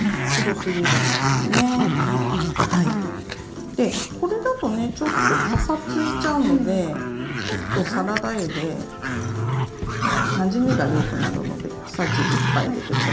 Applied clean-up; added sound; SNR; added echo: none; Growling; 0 dB; reverberation time 0.4 s.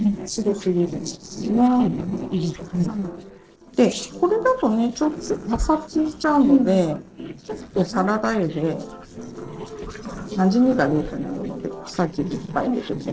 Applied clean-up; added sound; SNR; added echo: neural separator model SepFormer DNS4.